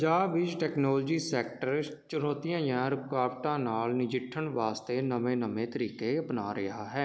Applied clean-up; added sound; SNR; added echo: none; none; none; none.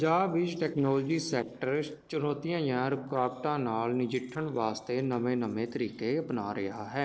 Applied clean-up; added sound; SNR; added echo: neural separator model SepFormer DNS4.